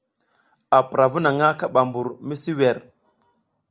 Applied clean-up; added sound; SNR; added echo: none; none; none; none.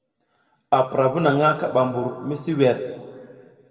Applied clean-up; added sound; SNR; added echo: none; none; none; reverberation time 1.6 s.